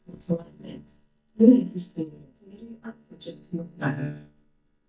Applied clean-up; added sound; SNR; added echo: neural mask model DeepFilterNet 3.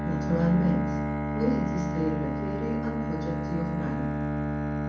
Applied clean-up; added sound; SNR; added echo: none; Bowed string instrument; 0 dB; reverberation time 0.6 s.